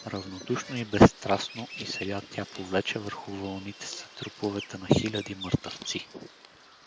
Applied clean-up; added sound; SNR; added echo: none; Bird vocalization, bird call, bird song; 15 dB; none.